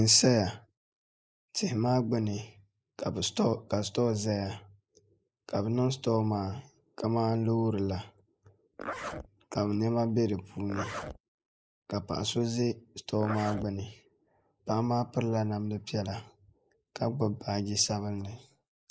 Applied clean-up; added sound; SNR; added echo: neural mask model Resemble Enhance denoiser.